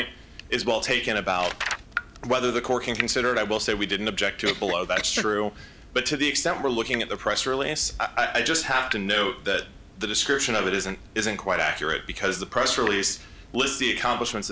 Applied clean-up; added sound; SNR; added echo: none; Drip / Water tap, faucet; 15 dB; none.